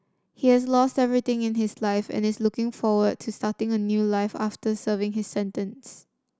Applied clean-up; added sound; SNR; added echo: none; none; none; none.